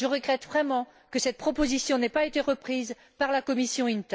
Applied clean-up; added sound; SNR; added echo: none; none; none; none.